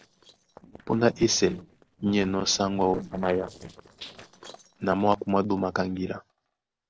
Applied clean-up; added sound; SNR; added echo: neural separator model SepFormer DNS4.